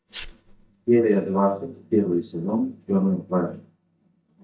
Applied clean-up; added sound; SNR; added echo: neural mask model DeepFilterNet 3.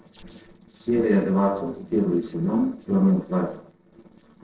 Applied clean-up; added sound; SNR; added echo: neural separator model SepFormer DNS4.